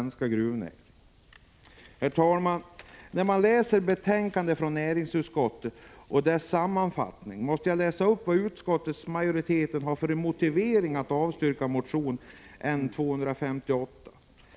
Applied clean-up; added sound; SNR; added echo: none; none; none; none.